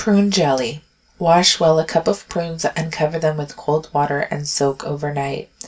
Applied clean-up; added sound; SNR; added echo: none; none; none; reverberation time 0.2 s.